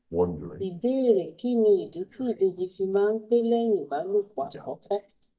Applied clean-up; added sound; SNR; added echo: neural mask model DeepFilterNet 3.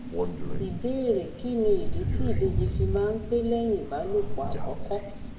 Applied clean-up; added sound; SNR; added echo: none; Crow; -1 dB; reverberation time 0.7 s.